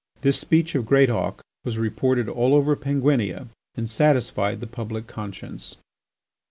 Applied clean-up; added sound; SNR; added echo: none; none; none; none.